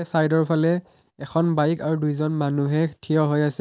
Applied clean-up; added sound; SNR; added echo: none; none; none; none.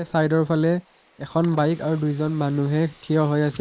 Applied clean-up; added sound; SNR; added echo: neural mask model Resemble Enhance denoiser.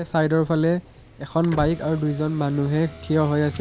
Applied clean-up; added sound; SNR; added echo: none; Motor vehicle (road); 15 dB; none.